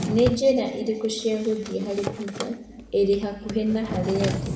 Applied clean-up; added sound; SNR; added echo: none; Drawer open or close; 8 dB; reverberation time 1.9 s.